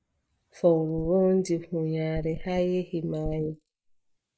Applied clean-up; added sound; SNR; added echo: neural mask model Resemble Enhance denoiser.